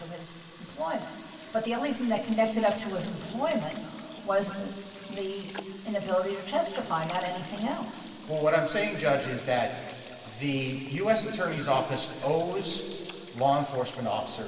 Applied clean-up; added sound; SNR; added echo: none; Sink (filling or washing) / Water tap, faucet; 15 dB; reverberation time 2.4 s.